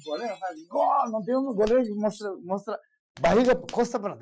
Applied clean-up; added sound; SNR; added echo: classical method Wiener filter.